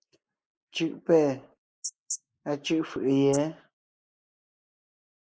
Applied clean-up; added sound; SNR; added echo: neural mask model Resemble Enhance denoiser.